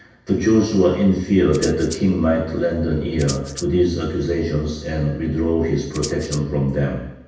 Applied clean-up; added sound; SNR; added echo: none; Rattle (instrument); 15 dB; reverberation time 0.9 s.